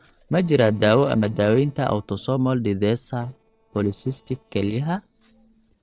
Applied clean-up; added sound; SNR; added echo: neural separator model SepFormer DNS4.